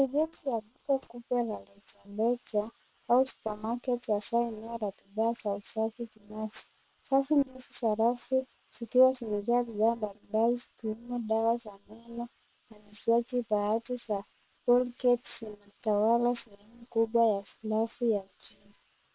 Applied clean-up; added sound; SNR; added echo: neural separator model SepFormer WHAM!.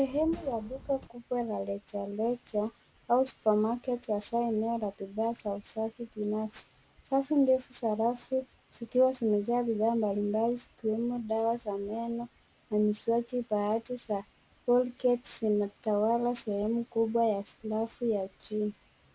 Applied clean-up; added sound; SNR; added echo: none; Wind + Snare drum; 16 dB; none.